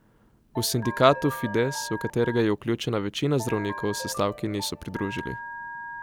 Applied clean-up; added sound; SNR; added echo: none; Telephone + Ringtone; 12 dB; none.